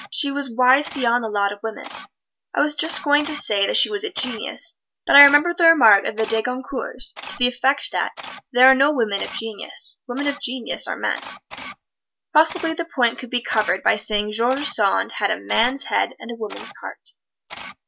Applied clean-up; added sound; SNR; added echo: none; Camera; 17 dB; none.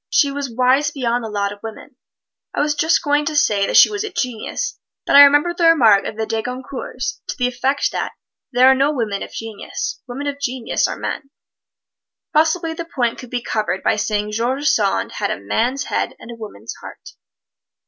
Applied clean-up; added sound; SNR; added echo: none; none; none; none.